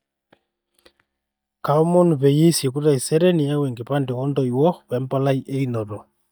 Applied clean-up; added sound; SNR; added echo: neural mask model DeepFilterNet 3.